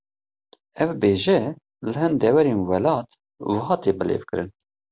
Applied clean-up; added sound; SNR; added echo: none; none; none; none.